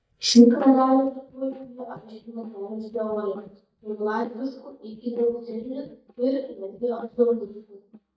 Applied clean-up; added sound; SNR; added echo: neural mask model DeepFilterNet 3.